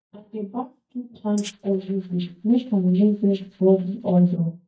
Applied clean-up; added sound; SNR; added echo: neural mask model DeepFilterNet 3.